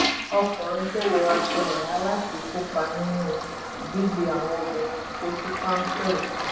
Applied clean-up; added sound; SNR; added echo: none; Toilet flush; 4 dB; reverberation time 0.9 s.